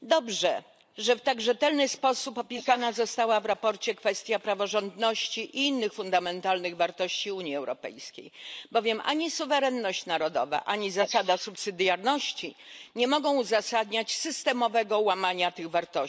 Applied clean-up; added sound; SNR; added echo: neural mask model Resemble Enhance denoiser.